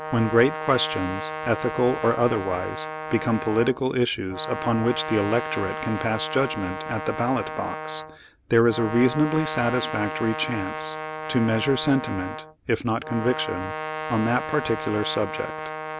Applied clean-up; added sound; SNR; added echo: none; Brass instrument; 8 dB; none.